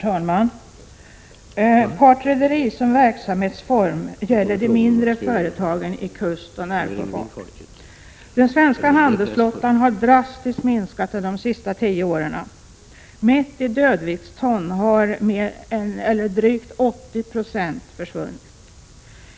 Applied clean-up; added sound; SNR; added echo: none; none; none; none.